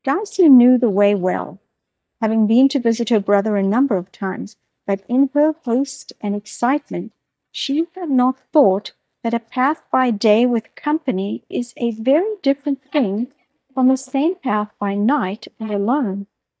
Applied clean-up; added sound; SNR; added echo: neural mask model DeepFilterNet 3.